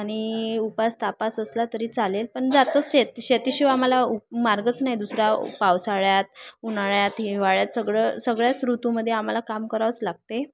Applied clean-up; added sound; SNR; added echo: none; none; none; none.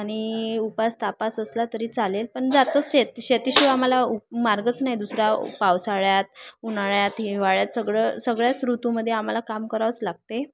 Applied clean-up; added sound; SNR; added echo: none; Snare drum; 5 dB; none.